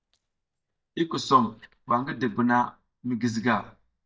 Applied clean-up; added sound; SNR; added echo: neural mask model DeepFilterNet 3.